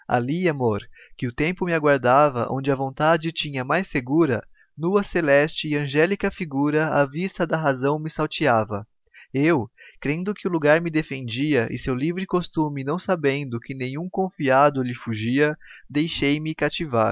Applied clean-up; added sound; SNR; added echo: none; none; none; none.